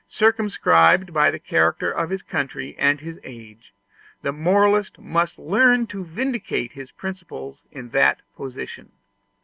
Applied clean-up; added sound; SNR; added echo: none; none; none; none.